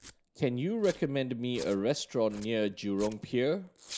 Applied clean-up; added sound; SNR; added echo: neural mask model Resemble Enhance denoiser.